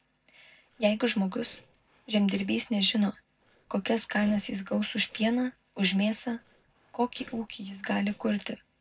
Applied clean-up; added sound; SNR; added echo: neural separator model SepFormer DNS4.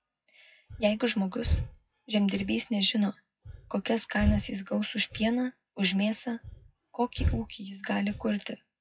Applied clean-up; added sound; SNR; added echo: classical method WPE with log-MMSE.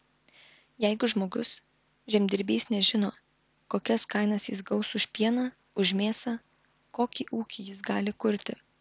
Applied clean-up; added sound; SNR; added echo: none; none; none; none.